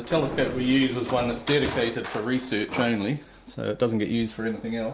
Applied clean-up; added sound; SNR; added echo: none; Boom; 18 dB; none.